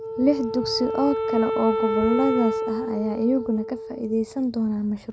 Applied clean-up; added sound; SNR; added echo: none; Wind instrument, woodwind instrument; 4 dB; none.